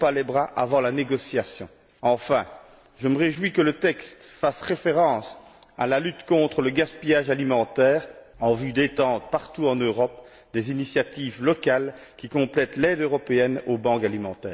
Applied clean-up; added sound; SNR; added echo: none; none; none; none.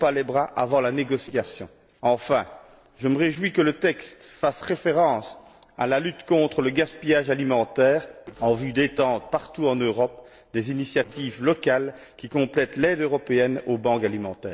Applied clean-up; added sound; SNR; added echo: neural separator model SepFormer DNS4.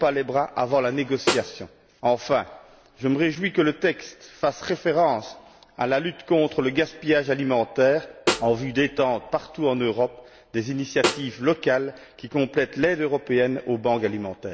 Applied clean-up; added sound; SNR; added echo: none; Snare drum; 6 dB; none.